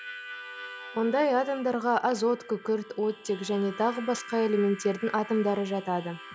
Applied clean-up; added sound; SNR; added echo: none; Harmonica; 16 dB; none.